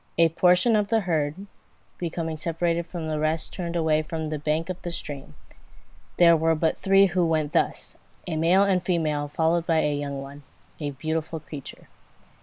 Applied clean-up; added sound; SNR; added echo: none; Rain; 15 dB; none.